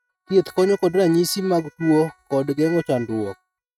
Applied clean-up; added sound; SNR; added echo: neural mask model RNNoise.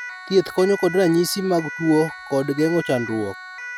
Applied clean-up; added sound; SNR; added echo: none; Siren; 13 dB; none.